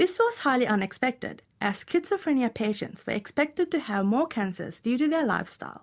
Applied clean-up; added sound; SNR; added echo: none; none; none; none.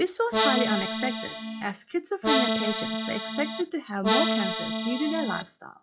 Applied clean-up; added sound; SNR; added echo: classical method log-MMSE.